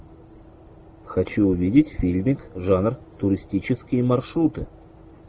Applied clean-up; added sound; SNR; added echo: none; none; none; none.